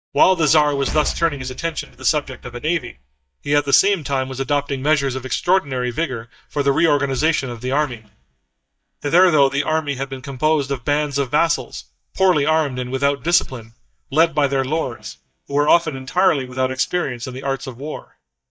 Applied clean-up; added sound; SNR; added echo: neural mask model DeepFilterNet 3.